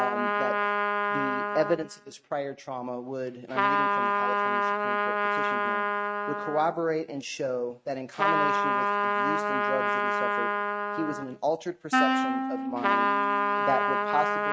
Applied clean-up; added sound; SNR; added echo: neural mask model RNNoise.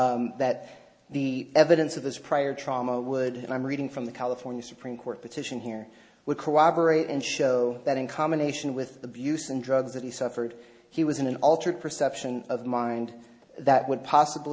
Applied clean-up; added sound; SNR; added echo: none; none; none; none.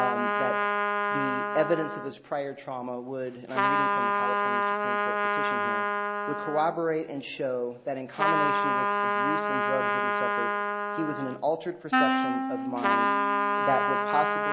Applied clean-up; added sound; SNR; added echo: none; Trumpet + Wind instrument, woodwind instrument; -5 dB; none.